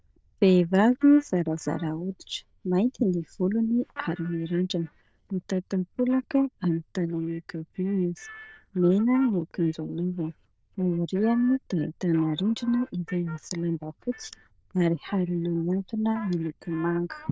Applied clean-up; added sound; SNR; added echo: neural diffusion model UNIVERSE++.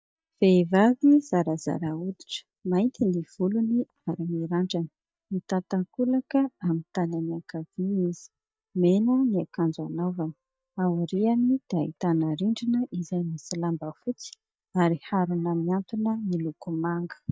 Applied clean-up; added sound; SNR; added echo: neural mask model DeepFilterNet 3.